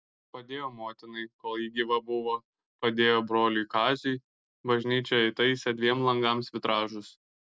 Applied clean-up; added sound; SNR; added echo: none; none; none; none.